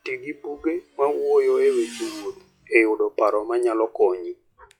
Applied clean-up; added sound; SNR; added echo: classical method log-MMSE.